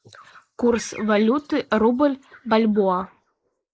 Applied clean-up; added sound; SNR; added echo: neural mask model Resemble Enhance denoiser.